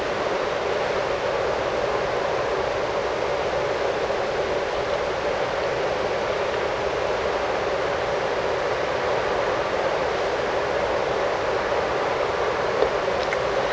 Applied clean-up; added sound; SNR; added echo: none; Water; 18 dB; none.